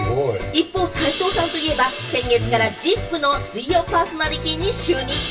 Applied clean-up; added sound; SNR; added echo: none; Crash cymbal; 10 dB; reverberation time 0.1 s.